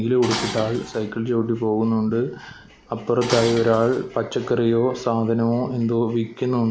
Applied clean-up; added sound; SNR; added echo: none; Dishes, pots, and pans; 13 dB; none.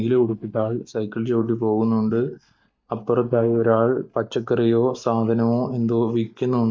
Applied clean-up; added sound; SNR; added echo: neural mask model DeepFilterNet 3.